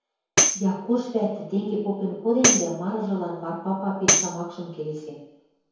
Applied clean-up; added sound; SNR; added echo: none; Tambourine; -1 dB; reverberation time 0.9 s.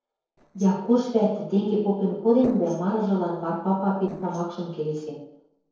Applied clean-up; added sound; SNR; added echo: neural separator model SepFormer DNS4.